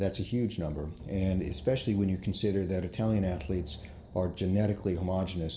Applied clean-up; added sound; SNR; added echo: none; Drum; 16 dB; reverberation time 2.8 s.